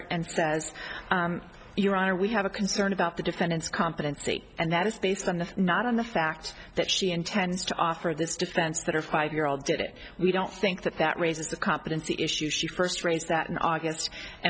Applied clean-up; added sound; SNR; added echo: none; none; none; none.